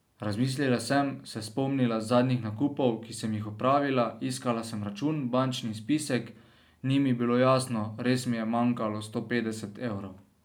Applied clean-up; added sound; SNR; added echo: none; none; none; none.